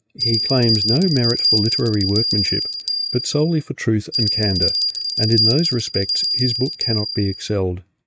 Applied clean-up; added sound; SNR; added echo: neural mask model RNNoise.